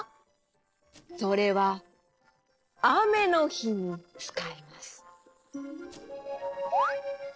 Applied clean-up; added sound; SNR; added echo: neural separator model SepFormer DNS4.